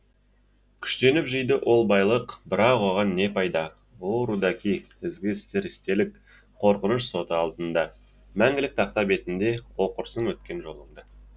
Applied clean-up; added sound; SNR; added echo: none; none; none; none.